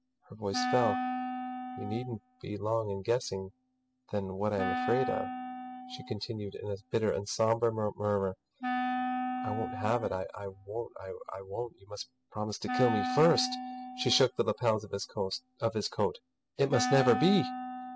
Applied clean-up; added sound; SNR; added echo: classical method spectral subtraction.